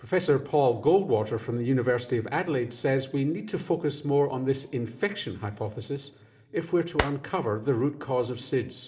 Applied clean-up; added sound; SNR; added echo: none; Clapping; -1 dB; reverberation time 2.6 s.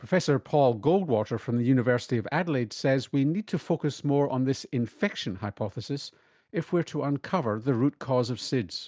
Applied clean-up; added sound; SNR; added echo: none; none; none; none.